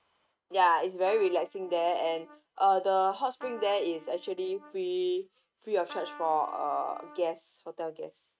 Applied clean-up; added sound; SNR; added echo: neural mask model RNNoise.